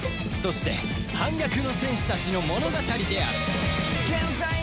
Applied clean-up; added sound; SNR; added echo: none; Bowed string instrument; 20 dB; none.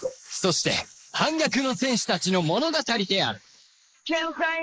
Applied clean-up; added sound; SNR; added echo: neural mask model Resemble Enhance denoiser.